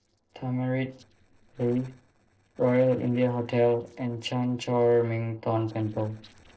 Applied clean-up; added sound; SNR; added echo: neural separator model SepFormer DNS4.